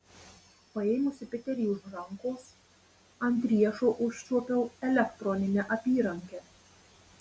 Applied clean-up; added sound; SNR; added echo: none; none; none; none.